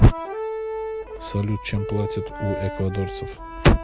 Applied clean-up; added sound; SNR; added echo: none; Accordion; 9 dB; none.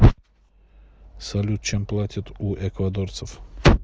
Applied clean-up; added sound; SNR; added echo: none; none; none; none.